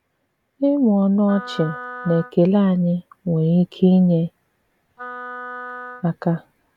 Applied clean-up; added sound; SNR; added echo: none; Wind instrument, woodwind instrument; 15 dB; none.